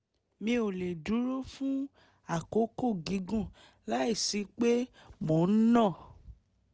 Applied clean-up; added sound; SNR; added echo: none; none; none; none.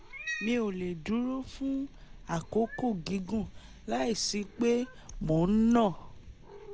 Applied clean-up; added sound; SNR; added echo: none; Cat; 14 dB; none.